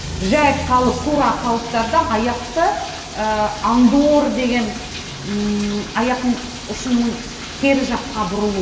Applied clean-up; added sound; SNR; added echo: none; Bathtub (filling or washing); 14 dB; reverberation time 1.3 s.